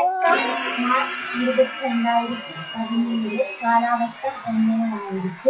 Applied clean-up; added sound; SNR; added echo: classical method WPE with log-MMSE.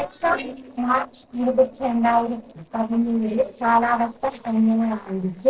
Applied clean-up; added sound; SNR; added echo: neural separator model SepFormer DNS4.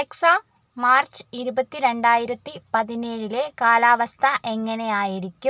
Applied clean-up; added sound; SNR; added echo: none; none; none; none.